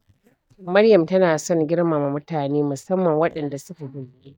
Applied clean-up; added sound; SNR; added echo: neural mask model DeepFilterNet 3.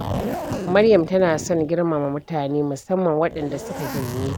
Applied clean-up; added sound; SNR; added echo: none; Zipper (clothing); 9 dB; none.